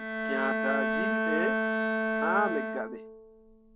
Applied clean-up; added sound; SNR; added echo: none; Bowed string instrument; -4 dB; none.